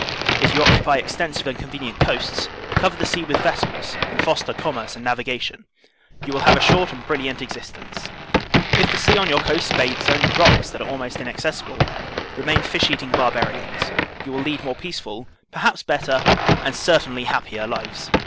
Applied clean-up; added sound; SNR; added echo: none; Crack; -1 dB; none.